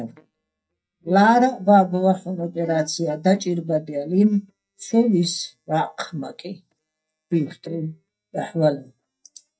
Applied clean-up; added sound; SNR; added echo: neural mask model DeepFilterNet 3.